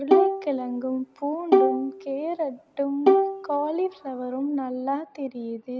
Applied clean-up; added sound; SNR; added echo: none; Bowed string instrument; -4 dB; none.